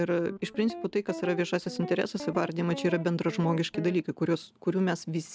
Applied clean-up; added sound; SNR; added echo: none; Guitar; 12 dB; none.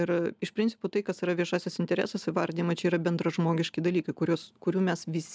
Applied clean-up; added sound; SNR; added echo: none; none; none; none.